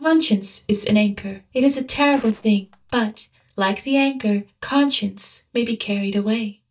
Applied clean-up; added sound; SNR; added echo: neural mask model DeepFilterNet 3.